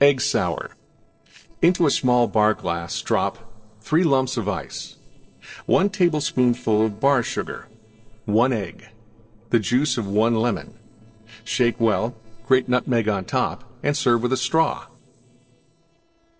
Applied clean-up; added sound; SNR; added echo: neural separator model SepFormer DNS4.